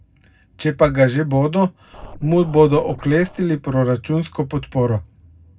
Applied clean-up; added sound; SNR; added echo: none; Scratching (performance technique); 19 dB; reverberation time 0.3 s.